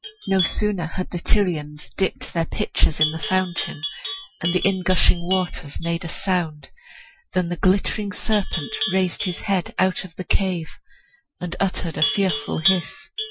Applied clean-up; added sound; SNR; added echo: classical method Wiener filter.